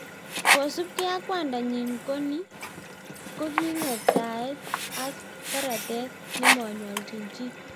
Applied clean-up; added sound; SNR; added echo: none; Sink (filling or washing); -2 dB; none.